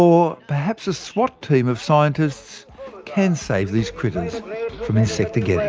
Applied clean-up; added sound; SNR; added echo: none; none; none; none.